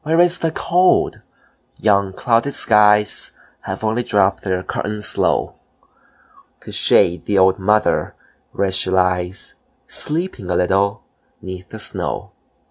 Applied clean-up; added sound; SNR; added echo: none; none; none; none.